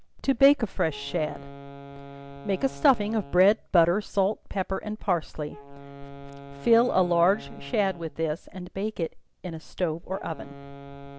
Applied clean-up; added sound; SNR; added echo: none; Wind instrument, woodwind instrument; 18 dB; none.